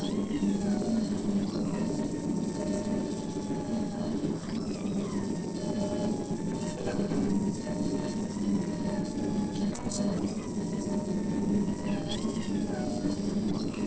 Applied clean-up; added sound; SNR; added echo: neural separator model SepFormer DNS4.